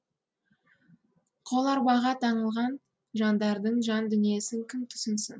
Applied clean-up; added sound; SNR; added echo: none; none; none; none.